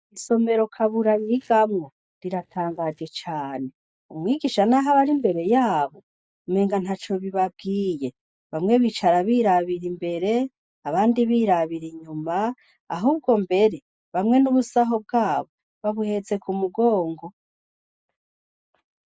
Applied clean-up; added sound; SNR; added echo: neural mask model DeepFilterNet 3.